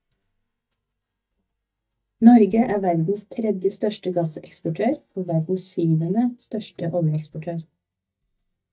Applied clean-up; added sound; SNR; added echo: neural mask model DeepFilterNet 3.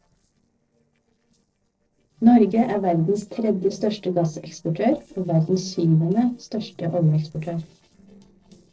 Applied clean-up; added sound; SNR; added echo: neural separator model SepFormer DNS4.